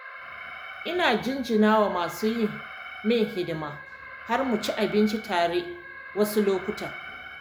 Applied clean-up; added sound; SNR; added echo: none; Alarm; 14 dB; none.